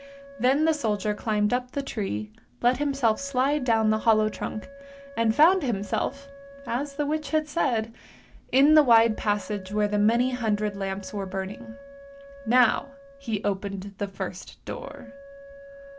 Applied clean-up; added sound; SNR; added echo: none; Wind instrument, woodwind instrument; 19 dB; none.